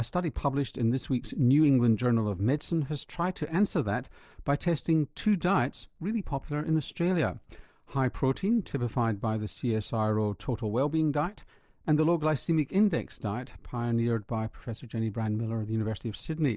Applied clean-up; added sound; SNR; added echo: neural separator model SepFormer DNS4.